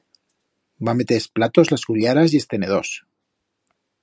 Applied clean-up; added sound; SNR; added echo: none; none; none; none.